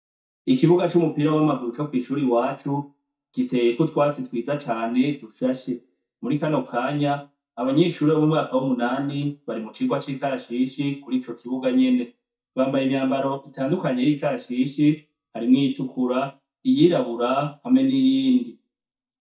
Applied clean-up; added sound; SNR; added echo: neural mask model DeepFilterNet 3.